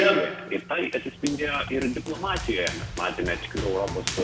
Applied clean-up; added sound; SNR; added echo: none; Run; 2 dB; none.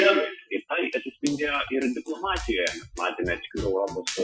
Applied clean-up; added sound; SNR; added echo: classical method Wiener filter.